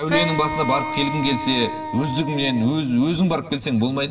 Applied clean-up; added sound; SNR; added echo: none; Wind instrument, woodwind instrument; 7 dB; reverberation time 1.7 s.